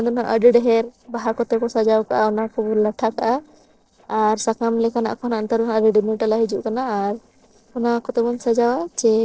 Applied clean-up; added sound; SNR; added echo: neural separator model SepFormer DNS4.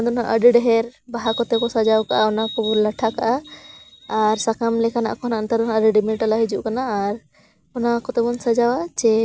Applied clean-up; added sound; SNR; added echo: none; none; none; none.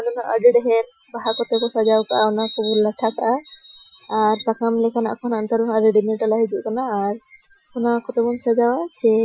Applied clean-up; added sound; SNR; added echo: classical method Wiener filter.